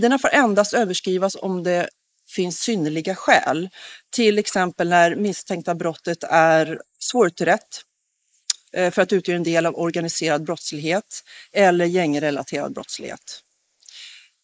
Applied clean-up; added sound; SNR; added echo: neural mask model Resemble Enhance denoiser.